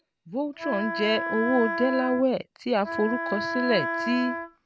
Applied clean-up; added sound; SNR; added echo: none; Wind instrument, woodwind instrument; 4 dB; none.